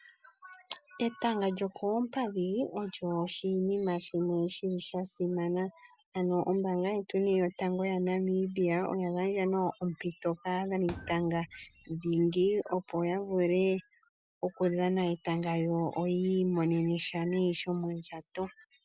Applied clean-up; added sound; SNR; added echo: none; Thump, thud; 18 dB; none.